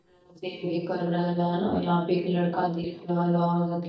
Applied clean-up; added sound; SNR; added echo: neural mask model DeepFilterNet 3.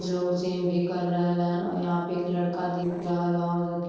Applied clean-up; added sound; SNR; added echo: neural separator model SepFormer DNS4.